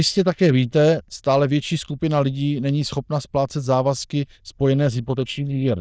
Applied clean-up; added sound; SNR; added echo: neural diffusion model UNIVERSE++.